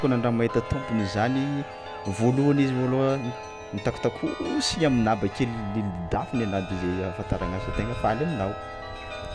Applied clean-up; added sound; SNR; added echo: none; Chime; 11 dB; none.